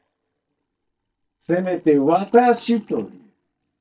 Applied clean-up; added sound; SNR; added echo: neural mask model DeepFilterNet 3.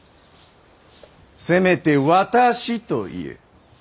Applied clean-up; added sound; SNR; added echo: none; none; none; none.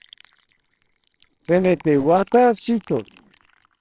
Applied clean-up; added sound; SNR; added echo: neural separator model SepFormer WHAMR!.